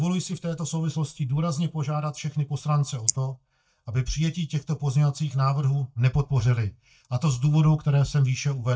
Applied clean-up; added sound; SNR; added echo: neural mask model DeepFilterNet 3.